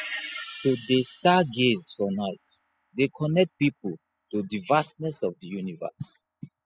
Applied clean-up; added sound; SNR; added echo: classical method spectral subtraction.